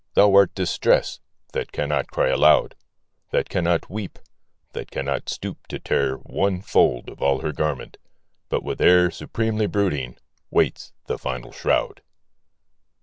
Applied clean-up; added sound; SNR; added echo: none; none; none; none.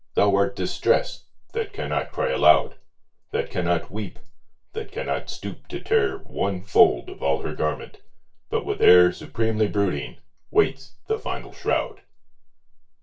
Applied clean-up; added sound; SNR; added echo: none; none; none; reverberation time 0.2 s.